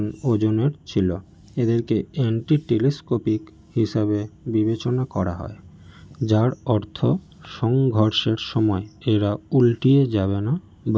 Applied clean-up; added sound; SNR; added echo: none; none; none; none.